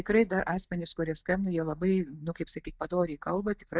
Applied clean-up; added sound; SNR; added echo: neural mask model DeepFilterNet 3.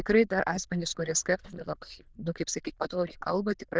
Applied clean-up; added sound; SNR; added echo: neural diffusion model UNIVERSE++.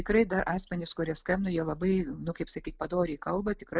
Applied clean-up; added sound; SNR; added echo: none; none; none; none.